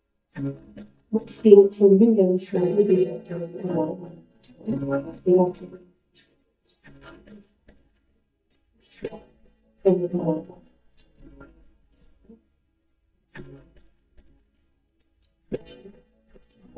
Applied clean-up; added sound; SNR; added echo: neural mask model DeepFilterNet 3.